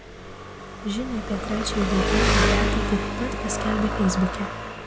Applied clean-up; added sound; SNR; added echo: none; Engine; -2 dB; none.